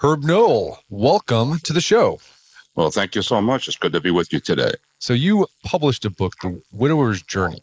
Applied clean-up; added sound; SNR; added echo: neural mask model Resemble Enhance denoiser.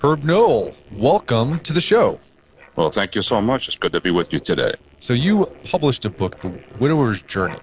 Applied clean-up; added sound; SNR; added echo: neural separator model SepFormer DNS4.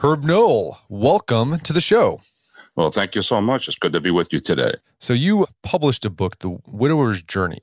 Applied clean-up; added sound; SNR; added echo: none; none; none; none.